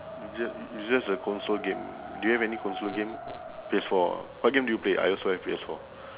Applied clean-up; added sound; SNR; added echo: none; Wind; 12 dB; none.